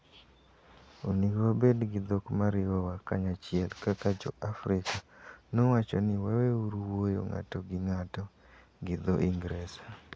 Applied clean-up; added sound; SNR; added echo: none; none; none; none.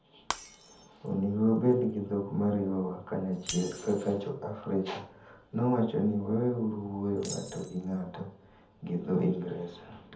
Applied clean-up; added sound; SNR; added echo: none; Shatter; 17 dB; reverberation time 0.7 s.